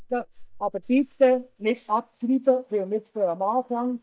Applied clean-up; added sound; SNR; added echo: neural mask model DeepFilterNet 3.